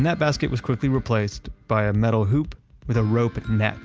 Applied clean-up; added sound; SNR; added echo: none; none; none; none.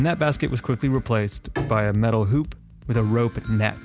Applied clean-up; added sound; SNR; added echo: none; Bowed string instrument; 16 dB; none.